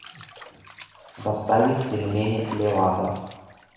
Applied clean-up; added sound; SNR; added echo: none; Bathtub (filling or washing); 18 dB; reverberation time 1.1 s.